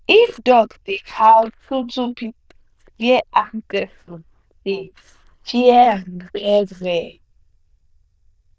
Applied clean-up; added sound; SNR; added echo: neural diffusion model UNIVERSE++.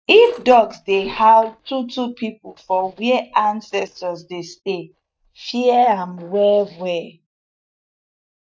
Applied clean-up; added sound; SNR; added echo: neural mask model DeepFilterNet 3.